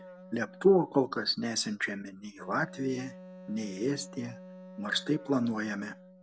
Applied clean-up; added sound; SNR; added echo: none; Wind instrument, woodwind instrument; 18 dB; none.